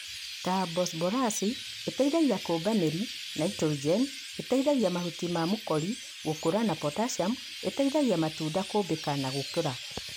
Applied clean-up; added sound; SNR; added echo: none; Chirp, tweet; 11 dB; none.